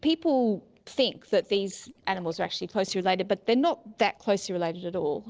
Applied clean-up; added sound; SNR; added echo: neural separator model SepFormer DNS4.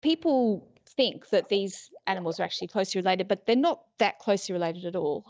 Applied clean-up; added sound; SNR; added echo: neural mask model DeepFilterNet 3.